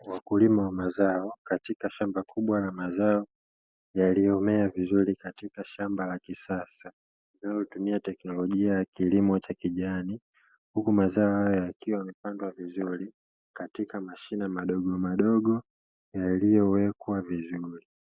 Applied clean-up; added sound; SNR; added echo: none; none; none; none.